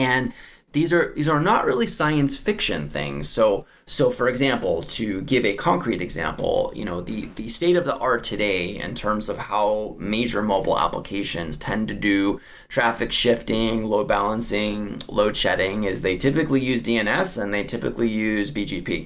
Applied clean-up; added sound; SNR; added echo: none; none; none; none.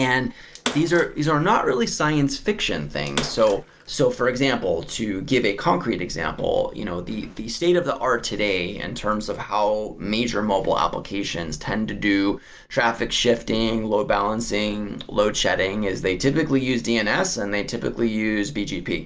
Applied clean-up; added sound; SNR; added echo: none; Bathtub (filling or washing) / Water / Splash, splatter; 14 dB; none.